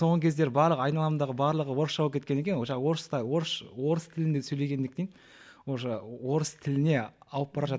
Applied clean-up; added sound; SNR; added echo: none; none; none; none.